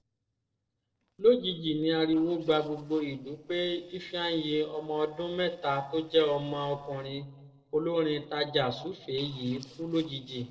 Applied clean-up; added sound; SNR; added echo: neural separator model SepFormer DNS4.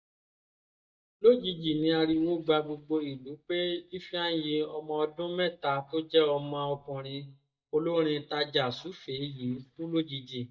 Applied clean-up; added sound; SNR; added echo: neural mask model DeepFilterNet 3.